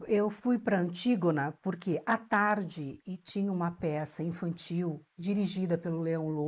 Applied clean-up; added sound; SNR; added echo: neural mask model Resemble Enhance denoiser.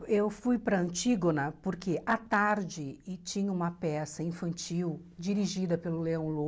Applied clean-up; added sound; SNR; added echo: none; none; none; none.